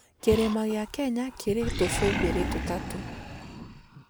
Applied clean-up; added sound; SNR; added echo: none; Animal; 5 dB; none.